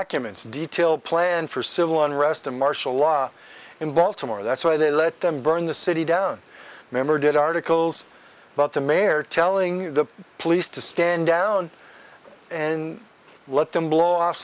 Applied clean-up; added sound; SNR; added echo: none; none; none; none.